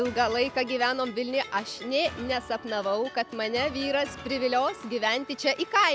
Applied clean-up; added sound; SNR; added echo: none; none; none; none.